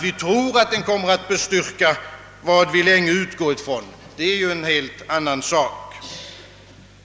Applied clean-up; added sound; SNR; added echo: none; none; none; none.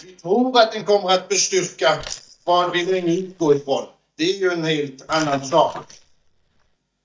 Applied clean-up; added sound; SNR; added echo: neural mask model DeepFilterNet 3.